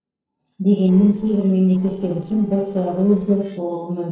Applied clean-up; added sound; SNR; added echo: neural separator model SepFormer DNS4.